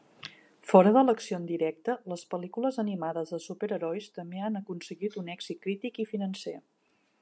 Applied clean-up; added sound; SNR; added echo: none; none; none; none.